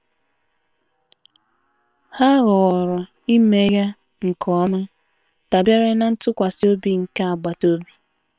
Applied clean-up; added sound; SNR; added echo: neural separator model SepFormer WHAM!.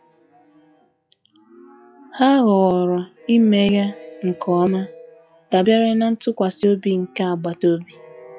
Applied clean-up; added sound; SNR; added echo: classical method log-MMSE.